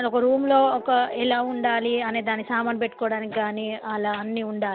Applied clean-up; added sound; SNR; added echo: none; Guitar; 18 dB; none.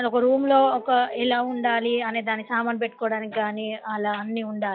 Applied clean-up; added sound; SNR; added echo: classical method log-MMSE.